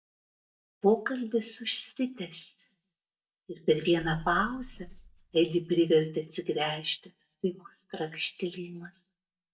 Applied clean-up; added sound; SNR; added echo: neural mask model DeepFilterNet 3.